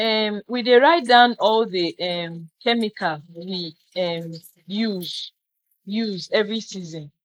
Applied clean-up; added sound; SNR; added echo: neural mask model Resemble Enhance denoiser.